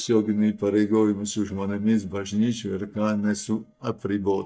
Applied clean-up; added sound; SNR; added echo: neural mask model DeepFilterNet 3.